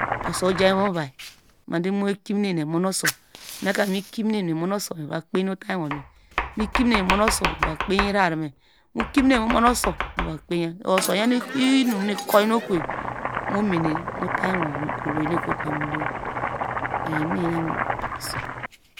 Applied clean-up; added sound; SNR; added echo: none; Domestic sounds, home sounds; 5 dB; none.